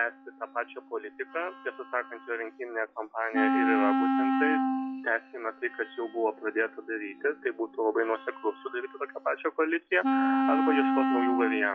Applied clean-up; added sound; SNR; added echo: classical method log-MMSE.